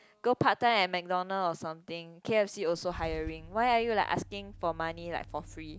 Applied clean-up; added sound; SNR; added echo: none; Idling / Engine starting / Car; 18 dB; none.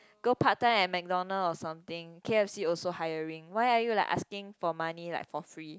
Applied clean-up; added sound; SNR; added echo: none; none; none; none.